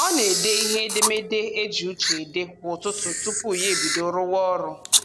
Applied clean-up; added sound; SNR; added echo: none; Camera; 1 dB; none.